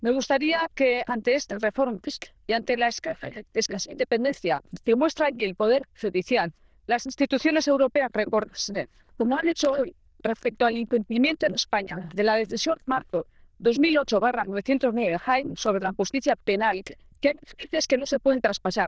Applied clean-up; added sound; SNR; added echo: neural diffusion model UNIVERSE++.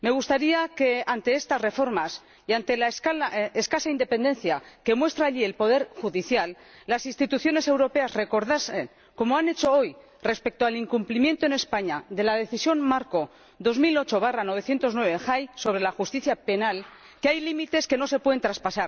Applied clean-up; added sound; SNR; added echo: none; none; none; none.